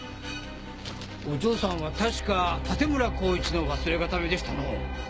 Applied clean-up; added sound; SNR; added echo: none; Dog; 20 dB; none.